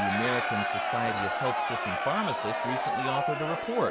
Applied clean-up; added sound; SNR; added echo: none; Crowd; -3 dB; none.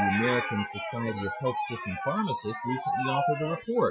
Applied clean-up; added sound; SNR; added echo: classical method Wiener filter.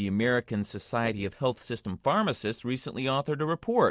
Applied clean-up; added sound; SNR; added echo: none; none; none; none.